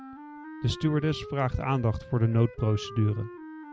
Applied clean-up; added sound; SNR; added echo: none; Wind instrument, woodwind instrument; 15 dB; none.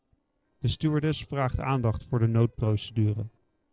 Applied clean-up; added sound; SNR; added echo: neural separator model SepFormer DNS4.